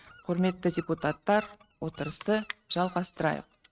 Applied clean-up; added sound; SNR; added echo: neural mask model RNNoise.